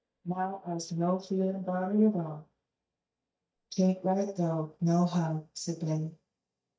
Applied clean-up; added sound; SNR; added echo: neural mask model DeepFilterNet 3.